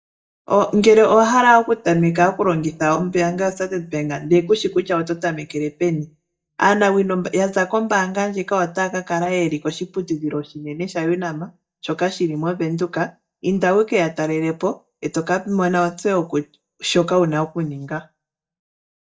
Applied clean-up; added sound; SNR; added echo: neural mask model DeepFilterNet 3.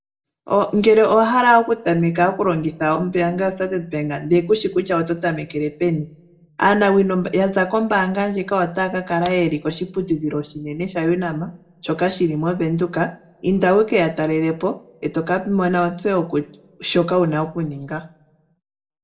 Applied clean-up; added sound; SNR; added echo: none; Crack; 18 dB; reverberation time 0.3 s.